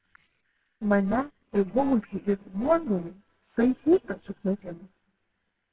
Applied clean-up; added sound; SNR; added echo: neural separator model SepFormer WHAMR!.